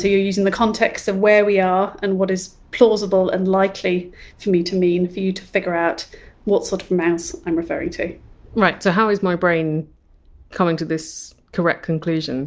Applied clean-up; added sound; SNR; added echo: none; none; none; none.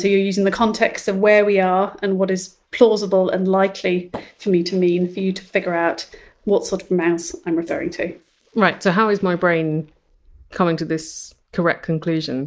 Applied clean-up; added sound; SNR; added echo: neural mask model Resemble Enhance denoiser.